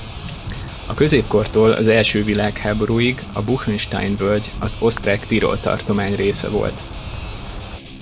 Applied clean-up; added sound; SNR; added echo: none; Guitar + Insect; 10 dB; none.